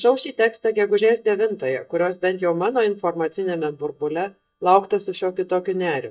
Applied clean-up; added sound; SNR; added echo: neural mask model DeepFilterNet 3.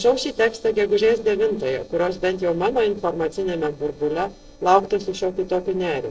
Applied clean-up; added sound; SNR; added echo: neural separator model SepFormer DNS4.